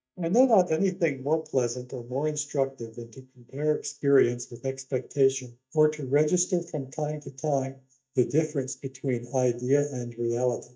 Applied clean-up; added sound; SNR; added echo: neural mask model DeepFilterNet 3.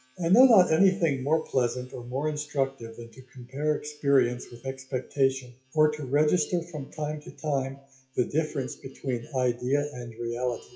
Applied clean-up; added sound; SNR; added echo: classical method WPE with log-MMSE.